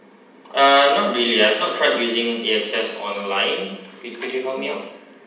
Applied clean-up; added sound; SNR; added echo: none; none; none; reverberation time 0.9 s.